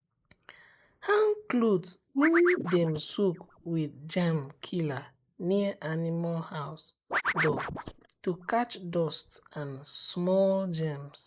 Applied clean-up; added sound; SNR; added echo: neural mask model Resemble Enhance denoiser.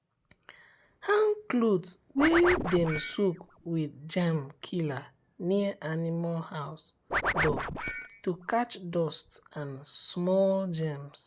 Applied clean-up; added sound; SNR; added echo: none; Scratching (performance technique); 2 dB; none.